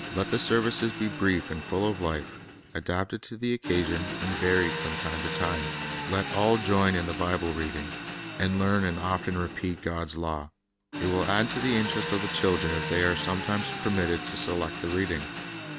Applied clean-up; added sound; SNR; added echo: none; Engine; 7 dB; none.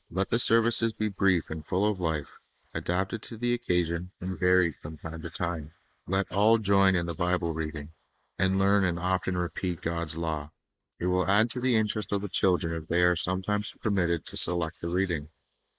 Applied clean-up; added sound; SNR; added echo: neural mask model Resemble Enhance denoiser.